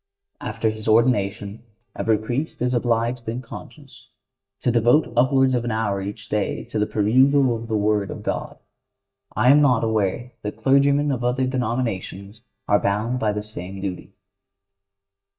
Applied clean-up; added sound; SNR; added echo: neural mask model DeepFilterNet 3.